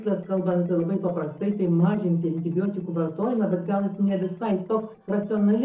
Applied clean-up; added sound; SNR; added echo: neural separator model SepFormer DNS4.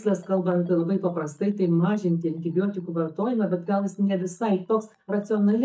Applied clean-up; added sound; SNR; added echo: neural mask model DeepFilterNet 3.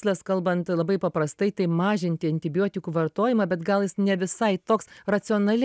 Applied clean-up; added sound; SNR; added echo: none; none; none; none.